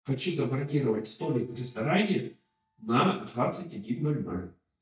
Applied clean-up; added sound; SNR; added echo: neural mask model DeepFilterNet 3.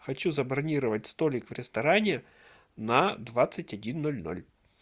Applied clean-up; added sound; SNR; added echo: none; none; none; none.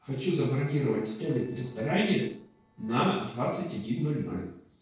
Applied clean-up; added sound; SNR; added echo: neural separator model SepFormer DNS4.